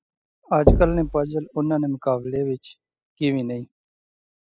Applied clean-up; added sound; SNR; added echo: classical method spectral subtraction.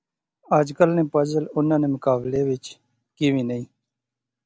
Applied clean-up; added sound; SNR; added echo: none; none; none; none.